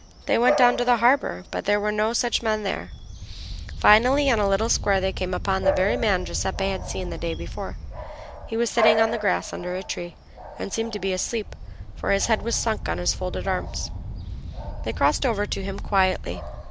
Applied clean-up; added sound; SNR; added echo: none; Wind + Bark / Bird vocalization, bird call, bird song; 6 dB; none.